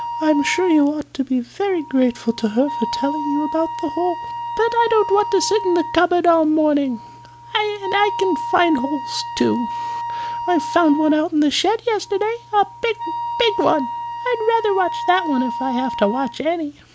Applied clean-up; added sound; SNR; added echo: none; Wind instrument, woodwind instrument; 8 dB; none.